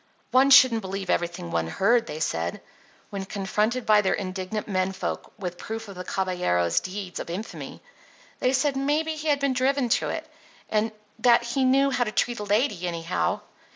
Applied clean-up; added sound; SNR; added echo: none; none; none; none.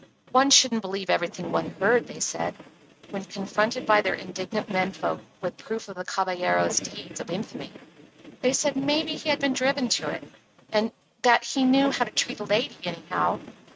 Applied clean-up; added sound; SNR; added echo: neural mask model RNNoise.